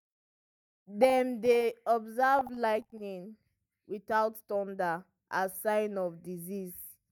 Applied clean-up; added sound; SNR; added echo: neural mask model DeepFilterNet 3.